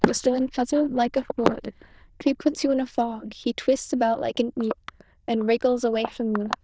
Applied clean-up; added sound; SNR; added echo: neural diffusion model UNIVERSE++.